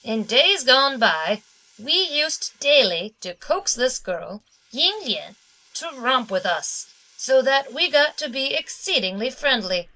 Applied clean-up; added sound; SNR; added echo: neural mask model Resemble Enhance denoiser.